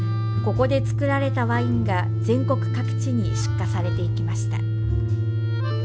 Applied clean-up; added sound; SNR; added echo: none; Organ; -4 dB; none.